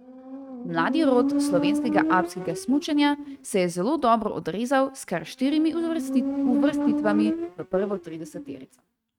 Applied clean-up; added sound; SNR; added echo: neural mask model RNNoise.